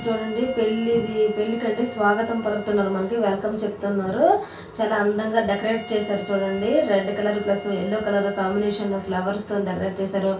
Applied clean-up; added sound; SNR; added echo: none; Wind instrument, woodwind instrument; 19 dB; reverberation time 0.3 s.